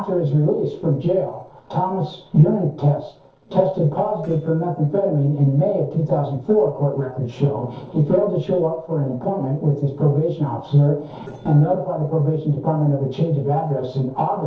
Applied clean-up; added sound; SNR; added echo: neural separator model SepFormer DNS4.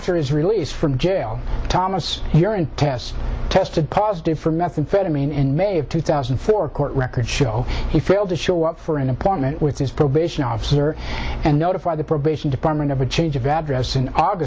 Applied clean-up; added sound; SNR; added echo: none; none; none; none.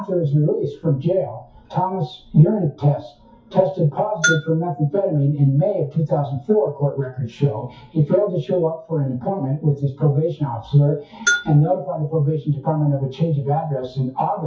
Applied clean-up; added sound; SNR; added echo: classical method WPE with log-MMSE.